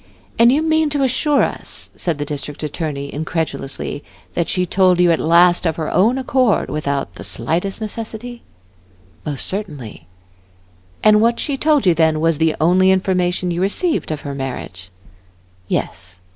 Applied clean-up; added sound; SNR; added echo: none; none; none; none.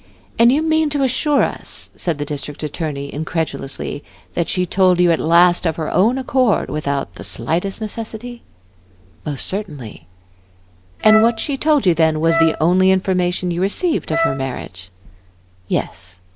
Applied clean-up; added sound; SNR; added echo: none; Wind instrument, woodwind instrument; 5 dB; none.